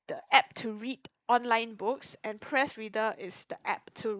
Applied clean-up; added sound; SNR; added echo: neural mask model Resemble Enhance denoiser.